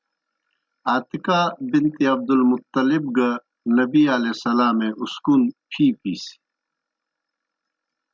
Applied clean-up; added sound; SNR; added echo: none; none; none; none.